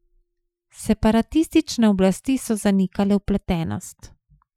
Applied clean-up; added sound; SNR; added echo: classical method Wiener filter.